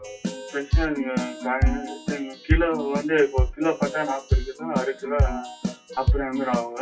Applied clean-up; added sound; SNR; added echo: classical method WPE with log-MMSE.